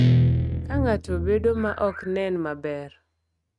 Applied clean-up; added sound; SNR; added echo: neural mask model RNNoise.